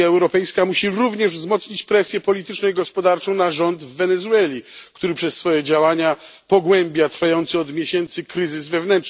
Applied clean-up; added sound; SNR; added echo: none; none; none; none.